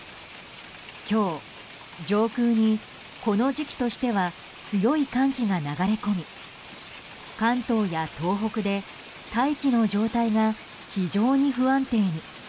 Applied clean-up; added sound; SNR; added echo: none; none; none; none.